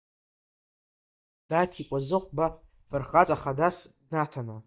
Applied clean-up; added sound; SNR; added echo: neural mask model DeepFilterNet 3.